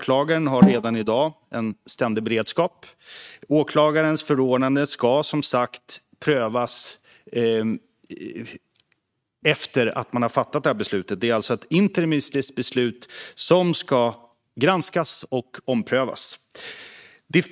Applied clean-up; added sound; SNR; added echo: neural mask model RNNoise.